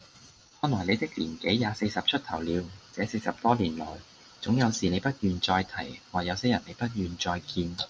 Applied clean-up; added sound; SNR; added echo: none; none; none; none.